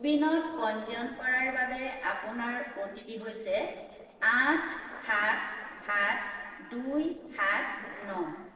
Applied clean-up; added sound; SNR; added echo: neural separator model SepFormer DNS4.